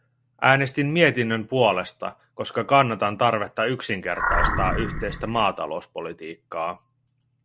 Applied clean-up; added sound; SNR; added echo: none; Animal; 1 dB; none.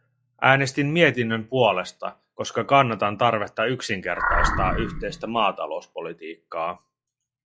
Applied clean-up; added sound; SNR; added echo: classical method log-MMSE.